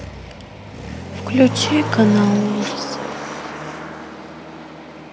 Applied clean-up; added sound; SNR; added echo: none; Motor vehicle (road); 6 dB; none.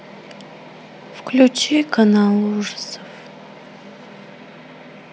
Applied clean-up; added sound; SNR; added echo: none; none; none; none.